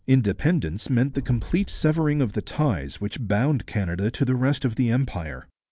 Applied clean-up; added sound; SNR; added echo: none; Boom; 14 dB; none.